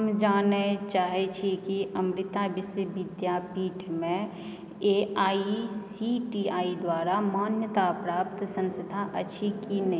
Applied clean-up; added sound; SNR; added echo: none; none; none; none.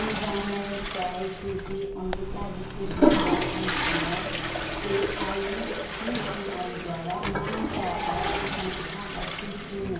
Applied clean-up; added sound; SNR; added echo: none; Toilet flush / Water; -3 dB; reverberation time 0.6 s.